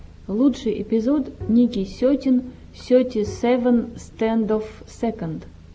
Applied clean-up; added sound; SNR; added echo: none; Bowed string instrument; 17 dB; none.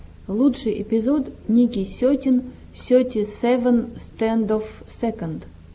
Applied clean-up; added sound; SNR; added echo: none; none; none; none.